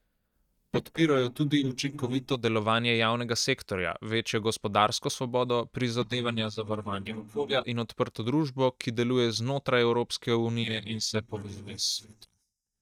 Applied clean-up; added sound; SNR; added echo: neural mask model DeepFilterNet 3.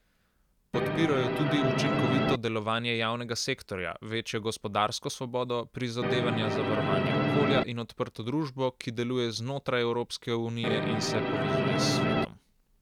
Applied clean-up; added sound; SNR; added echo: none; Musical instrument; -4 dB; none.